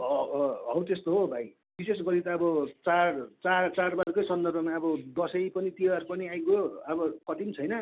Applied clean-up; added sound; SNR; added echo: none; none; none; none.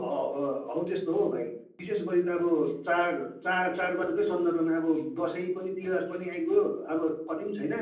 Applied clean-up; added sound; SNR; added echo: none; none; none; reverberation time 0.6 s.